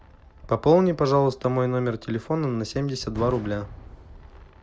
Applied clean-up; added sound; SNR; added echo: none; Fireworks; 19 dB; none.